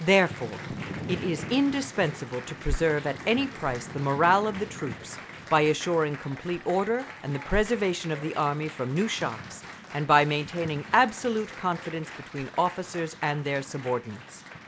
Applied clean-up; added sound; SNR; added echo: none; Applause + Thunder / Rain; 13 dB; none.